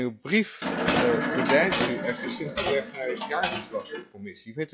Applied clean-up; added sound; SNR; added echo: classical method log-MMSE.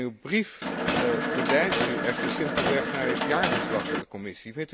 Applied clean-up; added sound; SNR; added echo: none; Mechanisms; -3 dB; none.